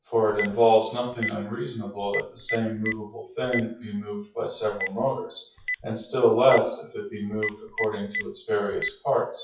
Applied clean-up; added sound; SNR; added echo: classical method WPE with log-MMSE.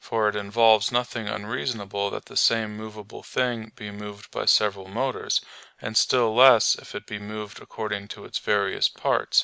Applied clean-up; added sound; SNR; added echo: none; none; none; none.